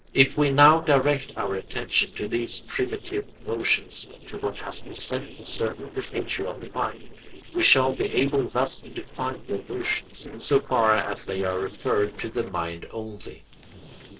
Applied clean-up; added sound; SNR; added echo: neural separator model SepFormer DNS4.